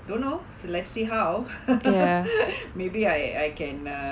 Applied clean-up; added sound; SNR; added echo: none; none; none; none.